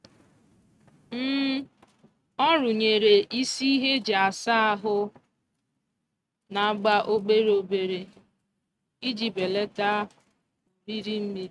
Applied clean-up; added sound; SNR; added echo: neural mask model RNNoise.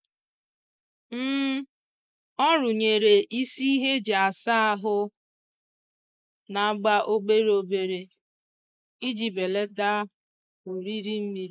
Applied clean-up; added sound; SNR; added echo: neural mask model Resemble Enhance denoiser.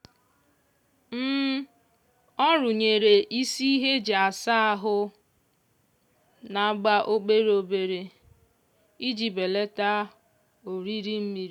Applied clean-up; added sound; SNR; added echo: none; none; none; none.